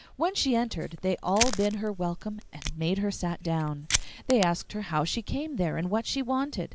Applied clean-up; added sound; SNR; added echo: none; Fire; 8 dB; none.